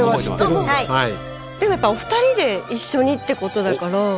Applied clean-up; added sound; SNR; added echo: none; Acoustic guitar; 15 dB; none.